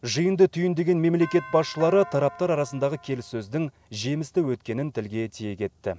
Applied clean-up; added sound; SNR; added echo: none; Doorbell; 17 dB; none.